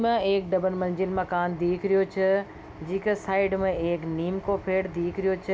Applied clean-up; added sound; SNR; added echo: none; none; none; none.